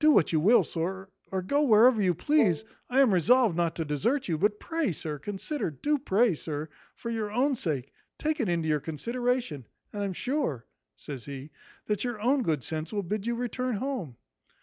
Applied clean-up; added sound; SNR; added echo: none; Wind instrument, woodwind instrument; 7 dB; none.